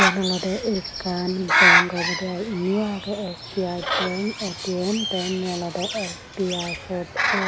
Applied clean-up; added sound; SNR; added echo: none; Bird; -2 dB; none.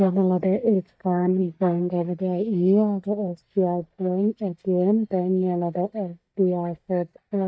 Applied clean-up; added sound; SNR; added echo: neural mask model DeepFilterNet 3.